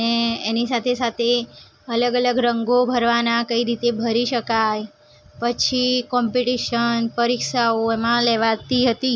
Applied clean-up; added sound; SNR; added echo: none; none; none; none.